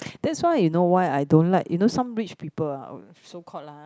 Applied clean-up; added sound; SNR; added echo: none; none; none; none.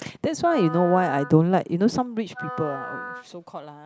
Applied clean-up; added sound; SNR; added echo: none; Wind instrument, woodwind instrument; 14 dB; none.